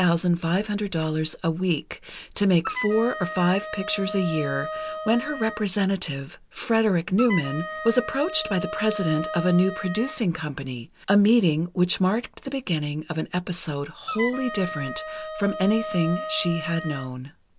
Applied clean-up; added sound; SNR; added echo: none; Wind instrument, woodwind instrument; 8 dB; none.